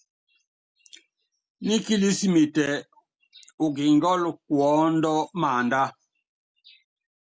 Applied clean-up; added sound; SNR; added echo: none; none; none; none.